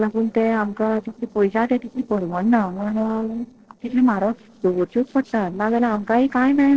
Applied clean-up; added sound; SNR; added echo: neural separator model SepFormer DNS4.